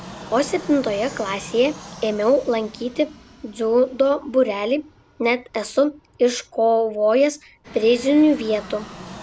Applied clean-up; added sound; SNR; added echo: none; Fixed-wing aircraft, airplane; 19 dB; none.